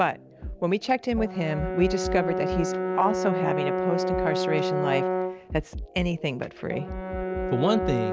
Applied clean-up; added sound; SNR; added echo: none; Brass instrument; 2 dB; none.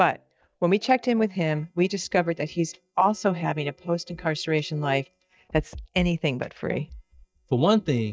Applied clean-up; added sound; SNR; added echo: neural mask model DeepFilterNet 3.